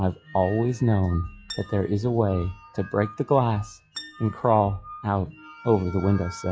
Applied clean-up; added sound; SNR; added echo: classical method log-MMSE.